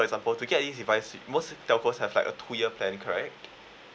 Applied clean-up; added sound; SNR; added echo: none; none; none; none.